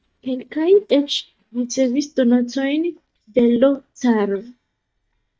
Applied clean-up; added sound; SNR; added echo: neural mask model DeepFilterNet 3.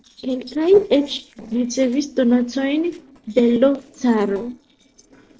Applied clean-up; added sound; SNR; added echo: neural separator model SepFormer DNS4.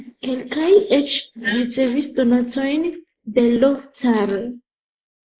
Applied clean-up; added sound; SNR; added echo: neural mask model Resemble Enhance denoiser.